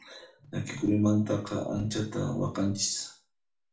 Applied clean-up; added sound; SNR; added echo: none; none; none; reverberation time 0.3 s.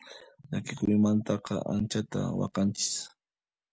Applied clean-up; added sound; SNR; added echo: none; none; none; none.